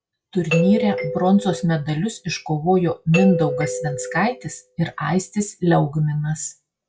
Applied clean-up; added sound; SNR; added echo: classical method log-MMSE.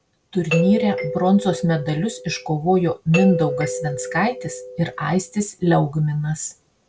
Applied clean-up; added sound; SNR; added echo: none; Doorbell; 7 dB; none.